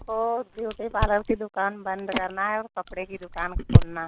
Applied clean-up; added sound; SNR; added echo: none; Chewing, mastication; -2 dB; none.